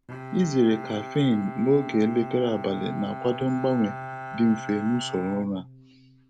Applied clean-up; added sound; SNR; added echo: none; Bowed string instrument; 12 dB; none.